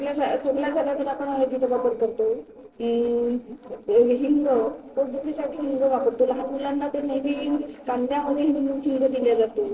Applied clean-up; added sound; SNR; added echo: neural separator model SepFormer DNS4.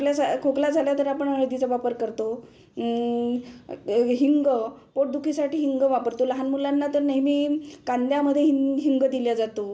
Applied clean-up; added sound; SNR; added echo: none; none; none; none.